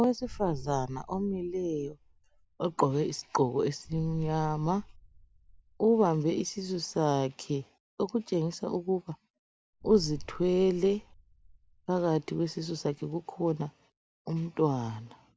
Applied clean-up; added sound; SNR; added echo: none; Boom; 17 dB; none.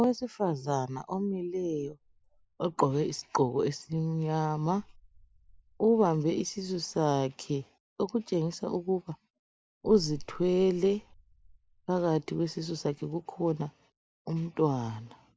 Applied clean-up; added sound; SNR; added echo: neural mask model Resemble Enhance denoiser.